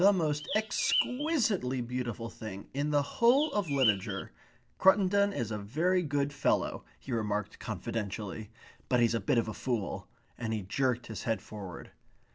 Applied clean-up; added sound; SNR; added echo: none; Bird; 5 dB; none.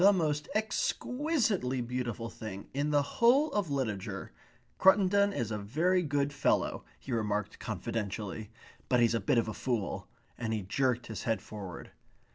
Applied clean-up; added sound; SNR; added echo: none; none; none; none.